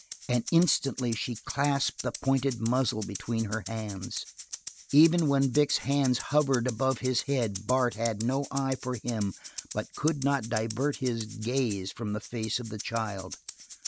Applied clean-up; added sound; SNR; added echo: none; Rattle (instrument); 14 dB; none.